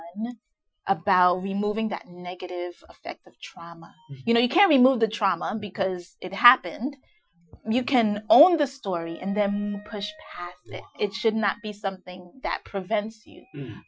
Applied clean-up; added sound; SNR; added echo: classical method Wiener filter.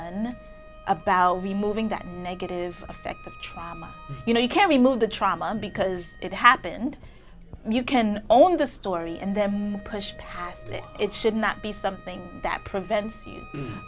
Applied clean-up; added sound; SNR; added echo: none; Chatter + Wind instrument, woodwind instrument; 18 dB; none.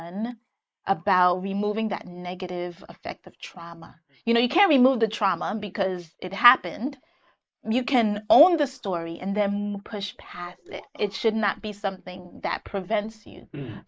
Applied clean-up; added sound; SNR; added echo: neural mask model Resemble Enhance denoiser.